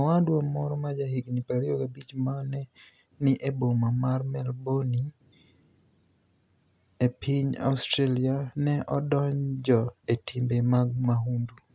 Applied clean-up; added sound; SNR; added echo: none; none; none; none.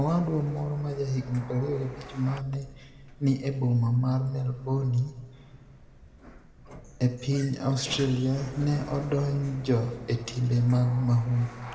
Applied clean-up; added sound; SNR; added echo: none; Sliding door; 17 dB; reverberation time 1.3 s.